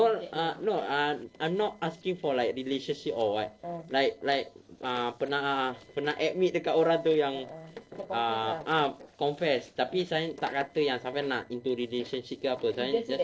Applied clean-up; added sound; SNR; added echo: neural separator model SepFormer DNS4.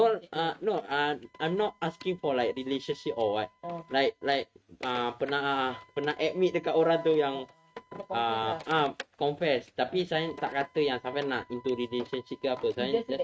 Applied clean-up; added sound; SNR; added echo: neural mask model RNNoise.